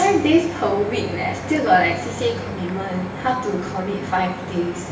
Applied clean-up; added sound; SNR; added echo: none; Bowed string instrument; 19 dB; reverberation time 1.1 s.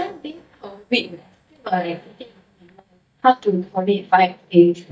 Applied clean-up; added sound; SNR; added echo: neural mask model DeepFilterNet 3.